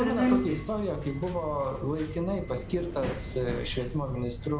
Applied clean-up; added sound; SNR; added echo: none; Subway, metro, underground; 2 dB; none.